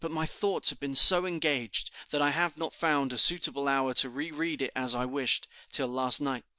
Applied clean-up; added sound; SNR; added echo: none; none; none; none.